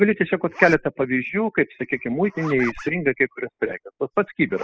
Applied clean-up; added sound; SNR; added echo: classical method spectral subtraction.